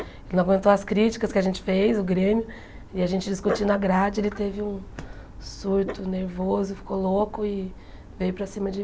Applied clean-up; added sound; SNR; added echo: none; Dog; 14 dB; none.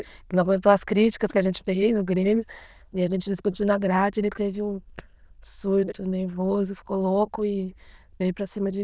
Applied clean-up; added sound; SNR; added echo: neural diffusion model UNIVERSE++.